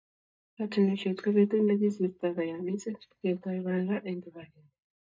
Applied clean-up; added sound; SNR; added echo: neural mask model DeepFilterNet 3.